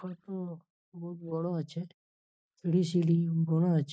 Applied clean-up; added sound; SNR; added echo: neural mask model DeepFilterNet 3.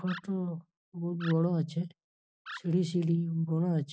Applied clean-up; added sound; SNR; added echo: none; Animal; 18 dB; none.